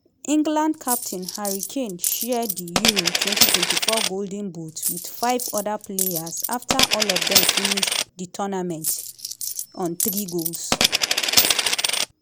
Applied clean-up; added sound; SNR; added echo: none; Coin (dropping); -5 dB; none.